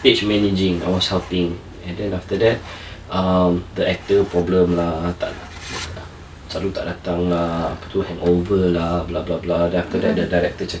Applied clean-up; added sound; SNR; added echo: none; Truck; 17 dB; none.